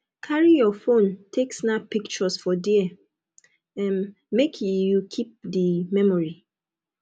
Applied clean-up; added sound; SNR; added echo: none; none; none; none.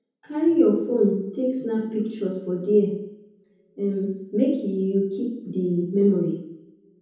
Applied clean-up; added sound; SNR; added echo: none; none; none; reverberation time 0.9 s.